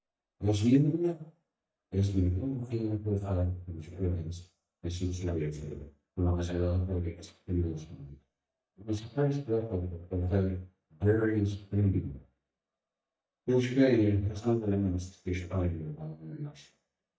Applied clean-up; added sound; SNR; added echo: neural mask model DeepFilterNet 3.